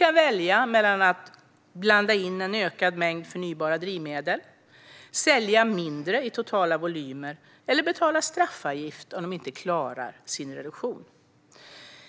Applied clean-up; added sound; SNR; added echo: none; none; none; none.